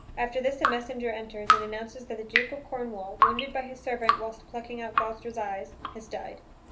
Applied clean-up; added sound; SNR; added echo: none; Drip; -3 dB; reverberation time 0.3 s.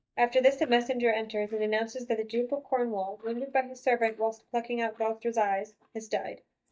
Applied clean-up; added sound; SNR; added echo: neural mask model DeepFilterNet 3.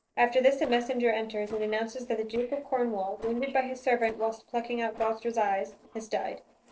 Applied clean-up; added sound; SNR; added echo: neural separator model SepFormer DNS4.